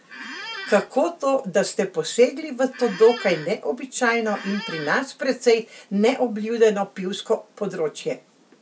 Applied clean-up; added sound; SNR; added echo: none; Squeak; 13 dB; none.